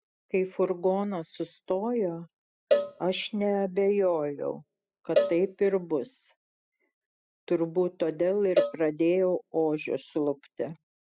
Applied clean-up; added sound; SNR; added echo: classical method spectral subtraction.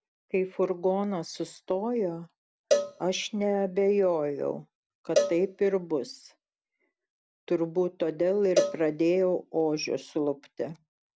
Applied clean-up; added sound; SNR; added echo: none; Cowbell; 5 dB; none.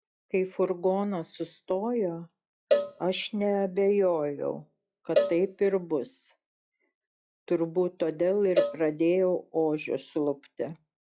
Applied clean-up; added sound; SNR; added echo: classical method log-MMSE.